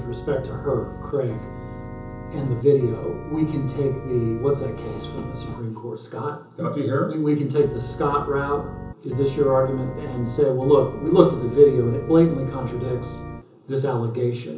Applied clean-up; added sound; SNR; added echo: none; Organ; 13 dB; reverberation time 0.6 s.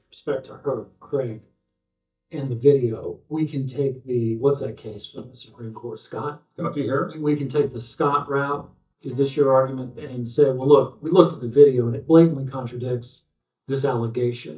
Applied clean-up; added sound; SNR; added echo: neural mask model DeepFilterNet 3.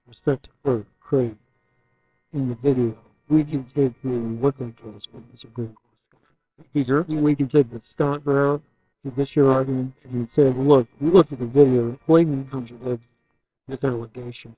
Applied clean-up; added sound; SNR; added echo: neural separator model SepFormer WHAMR!.